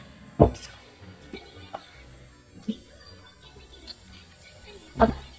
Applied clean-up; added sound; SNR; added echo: neural mask model DeepFilterNet 3.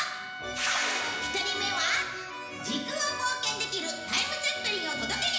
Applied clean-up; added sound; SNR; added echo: none; Trumpet; 7 dB; reverberation time 1.0 s.